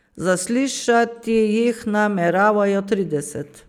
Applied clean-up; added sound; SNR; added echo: none; none; none; none.